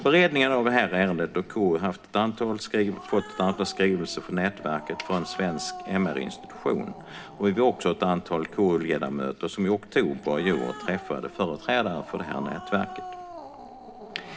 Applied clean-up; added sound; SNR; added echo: none; Growling; 17 dB; reverberation time 0.3 s.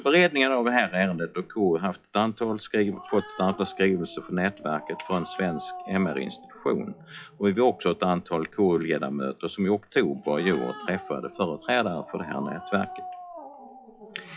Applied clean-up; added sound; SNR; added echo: classical method WPE with log-MMSE.